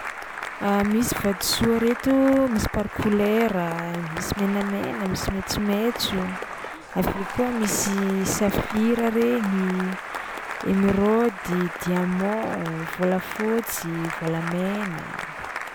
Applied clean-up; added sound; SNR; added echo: none; Applause / Cheering; 9 dB; none.